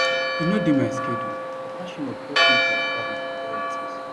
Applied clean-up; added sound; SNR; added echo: none; Church bell; -4 dB; none.